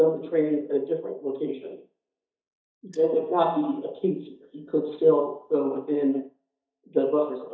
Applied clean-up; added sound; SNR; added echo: neural mask model DeepFilterNet 3.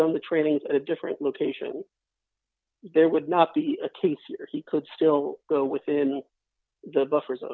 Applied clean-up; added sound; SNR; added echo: none; none; none; none.